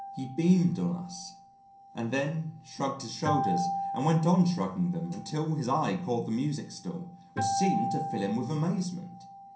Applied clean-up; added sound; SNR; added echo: none; Acoustic guitar; 7 dB; reverberation time 0.6 s.